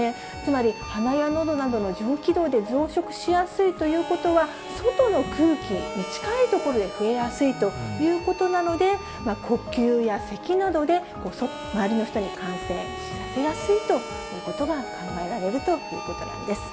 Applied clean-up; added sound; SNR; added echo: none; Harmonica; 13 dB; none.